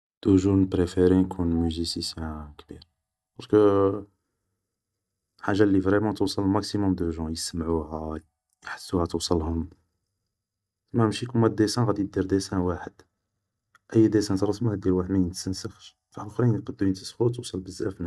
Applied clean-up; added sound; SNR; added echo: neural mask model DeepFilterNet 3.